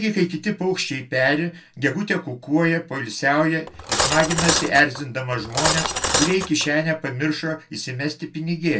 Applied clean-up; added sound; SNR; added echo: none; Cutlery, silverware; 1 dB; reverberation time 0.2 s.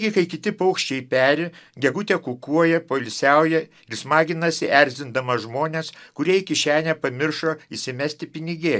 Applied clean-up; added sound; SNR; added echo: none; none; none; none.